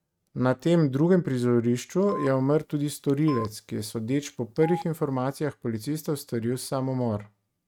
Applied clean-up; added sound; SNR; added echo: neural mask model RNNoise.